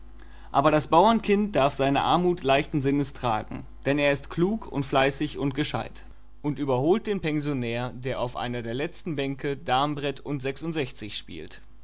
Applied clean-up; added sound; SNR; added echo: none; none; none; none.